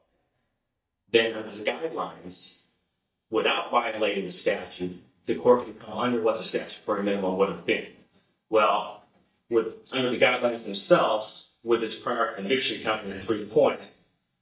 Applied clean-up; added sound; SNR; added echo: neural mask model DeepFilterNet 3.